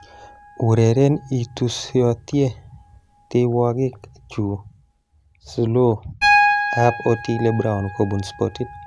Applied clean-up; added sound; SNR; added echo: none; Piano; 6 dB; none.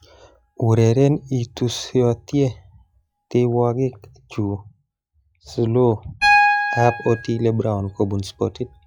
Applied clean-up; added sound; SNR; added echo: classical method log-MMSE.